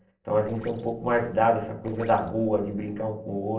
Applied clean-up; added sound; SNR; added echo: neural separator model SepFormer DNS4.